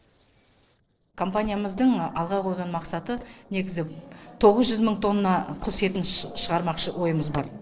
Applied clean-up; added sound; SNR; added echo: neural separator model SepFormer DNS4.